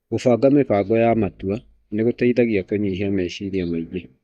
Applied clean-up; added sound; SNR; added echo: neural mask model DeepFilterNet 3.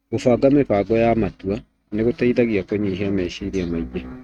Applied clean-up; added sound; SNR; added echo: neural mask model RNNoise.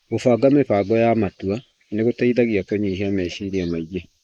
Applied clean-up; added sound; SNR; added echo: neural mask model Resemble Enhance denoiser.